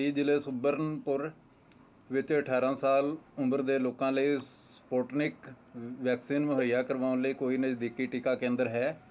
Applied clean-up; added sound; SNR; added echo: none; Cowbell; 14 dB; none.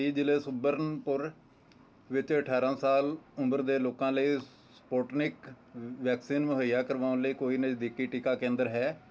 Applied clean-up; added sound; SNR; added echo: none; none; none; none.